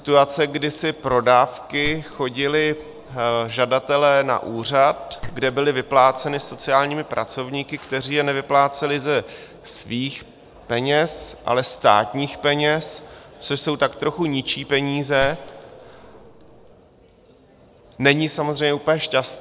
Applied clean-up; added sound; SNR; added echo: none; Chink, clink; 16 dB; none.